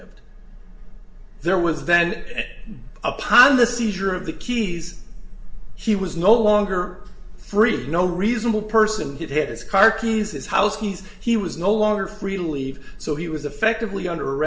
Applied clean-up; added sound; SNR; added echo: none; none; none; reverberation time 0.5 s.